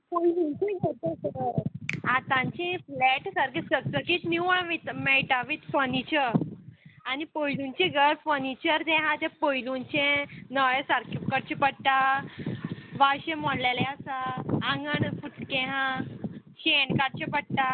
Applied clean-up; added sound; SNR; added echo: none; Finger snapping; 19 dB; none.